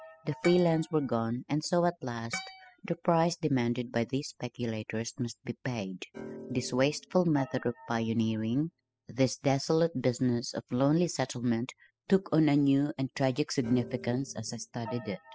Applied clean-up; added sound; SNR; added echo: classical method spectral subtraction.